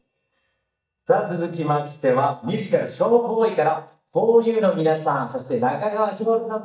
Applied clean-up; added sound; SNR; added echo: neural mask model DeepFilterNet 3.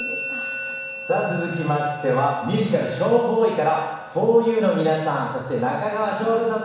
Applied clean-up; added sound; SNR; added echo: none; Musical instrument; 14 dB; reverberation time 1.1 s.